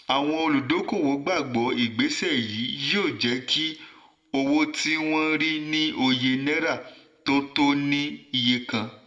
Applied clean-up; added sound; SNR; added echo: none; none; none; reverberation time 0.6 s.